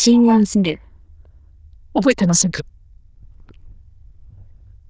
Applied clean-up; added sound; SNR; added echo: neural diffusion model UNIVERSE++.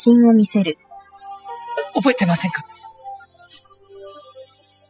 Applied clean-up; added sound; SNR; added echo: classical method spectral subtraction.